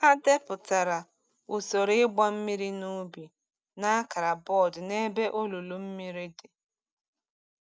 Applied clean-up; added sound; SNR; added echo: none; none; none; none.